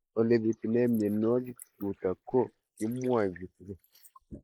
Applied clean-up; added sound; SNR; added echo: neural mask model Resemble Enhance denoiser.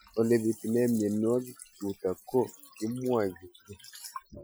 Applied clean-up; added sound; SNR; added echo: classical method Wiener filter.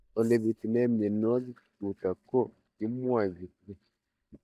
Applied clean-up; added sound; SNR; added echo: neural mask model DeepFilterNet 3.